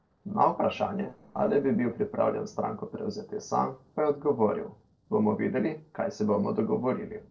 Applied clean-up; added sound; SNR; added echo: neural separator model SepFormer DNS4.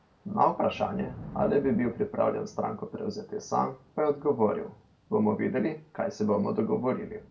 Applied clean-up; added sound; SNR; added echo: none; Thunder / Rain; 20 dB; reverberation time 0.2 s.